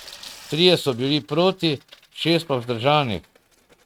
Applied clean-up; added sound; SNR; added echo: neural mask model RNNoise.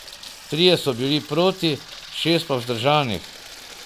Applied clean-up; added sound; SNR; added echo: none; Sink (filling or washing) / Water tap, faucet; 17 dB; none.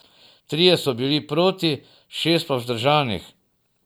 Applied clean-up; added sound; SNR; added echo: none; none; none; none.